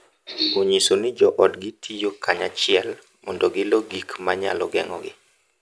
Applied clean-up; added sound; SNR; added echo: none; none; none; none.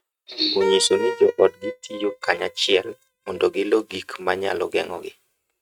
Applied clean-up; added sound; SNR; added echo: neural mask model RNNoise.